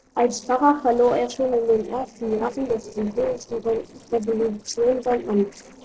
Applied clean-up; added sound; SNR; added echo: neural separator model SepFormer DNS4.